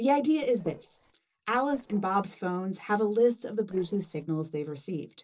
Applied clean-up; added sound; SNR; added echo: neural separator model SepFormer DNS4.